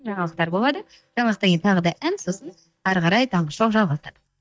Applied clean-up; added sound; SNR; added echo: neural mask model DeepFilterNet 3.